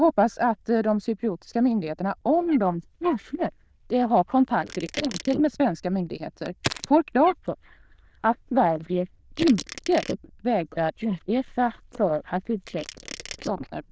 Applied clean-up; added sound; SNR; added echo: neural diffusion model UNIVERSE++.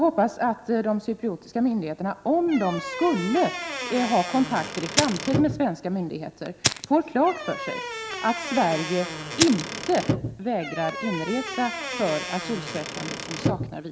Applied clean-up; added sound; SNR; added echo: none; Fire + Squeak / Wood; 5 dB; none.